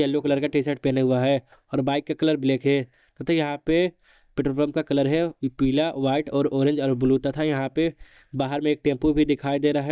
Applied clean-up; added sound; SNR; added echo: neural mask model DeepFilterNet 3.